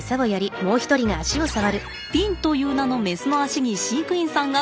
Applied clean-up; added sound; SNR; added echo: none; none; none; none.